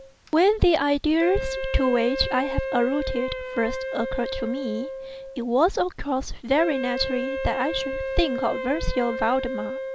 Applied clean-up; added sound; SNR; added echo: none; Wind instrument, woodwind instrument; 7 dB; none.